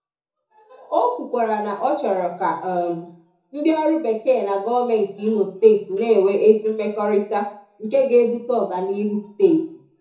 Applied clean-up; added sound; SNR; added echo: none; none; none; reverberation time 0.6 s.